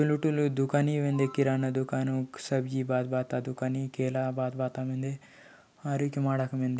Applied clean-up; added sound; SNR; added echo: none; none; none; none.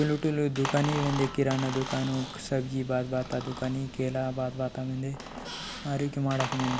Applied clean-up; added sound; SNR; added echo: none; Squeak; 9 dB; none.